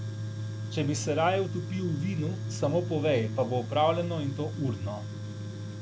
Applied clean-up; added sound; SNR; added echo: none; Tools; 5 dB; none.